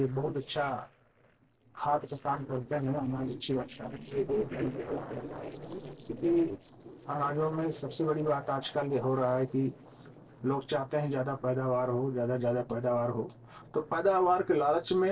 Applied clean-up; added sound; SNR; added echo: neural separator model SepFormer DNS4.